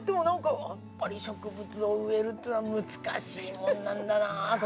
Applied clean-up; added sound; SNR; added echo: none; none; none; none.